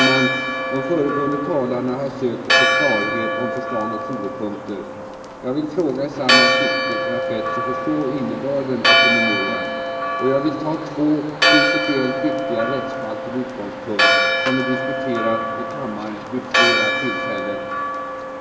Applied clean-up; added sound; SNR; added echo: none; Church bell; -3 dB; reverberation time 2.4 s.